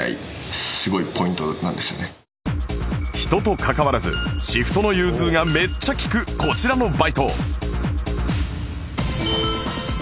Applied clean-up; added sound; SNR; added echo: none; none; none; none.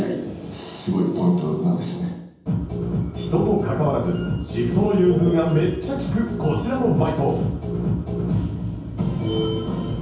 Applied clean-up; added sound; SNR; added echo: none; none; none; reverberation time 0.9 s.